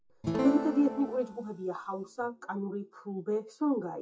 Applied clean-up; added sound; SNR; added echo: classical method WPE with log-MMSE.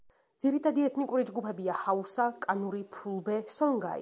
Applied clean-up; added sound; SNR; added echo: none; none; none; none.